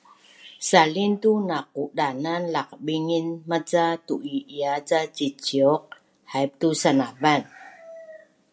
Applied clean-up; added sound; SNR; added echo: none; none; none; none.